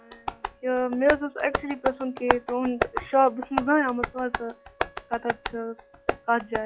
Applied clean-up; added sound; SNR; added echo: classical method log-MMSE.